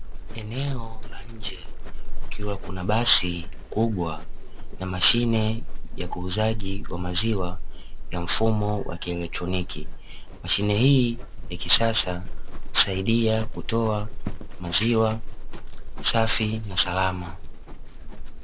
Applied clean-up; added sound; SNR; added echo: none; Livestock, farm animals, working animals; -1 dB; none.